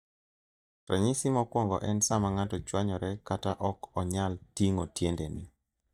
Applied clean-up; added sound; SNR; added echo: neural mask model DeepFilterNet 3.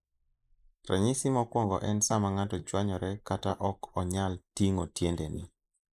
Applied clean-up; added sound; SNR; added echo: neural mask model Resemble Enhance denoiser.